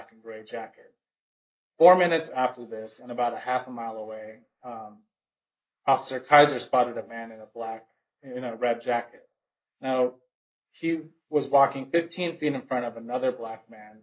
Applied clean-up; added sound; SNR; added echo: neural mask model Resemble Enhance denoiser.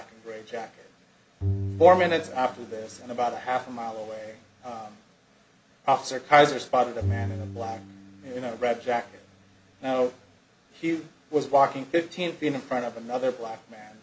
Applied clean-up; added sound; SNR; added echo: none; Bowed string instrument; 9 dB; none.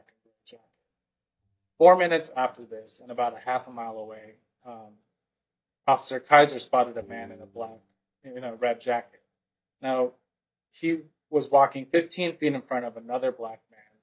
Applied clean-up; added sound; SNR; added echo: neural mask model DeepFilterNet 3.